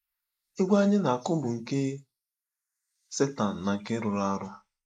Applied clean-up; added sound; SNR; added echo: neural mask model Resemble Enhance denoiser.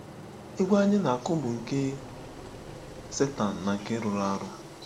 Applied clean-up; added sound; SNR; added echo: none; Engine; 14 dB; none.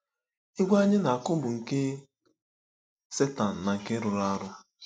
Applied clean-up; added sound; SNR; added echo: none; none; none; none.